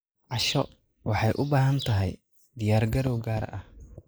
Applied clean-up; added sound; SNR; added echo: neural mask model Resemble Enhance denoiser.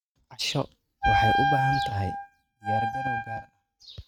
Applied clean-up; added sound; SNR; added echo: neural mask model RNNoise.